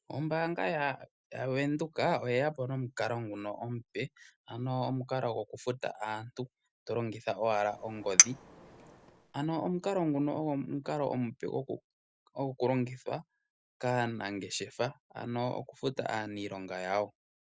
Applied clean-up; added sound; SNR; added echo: none; Chink, clink; -4 dB; none.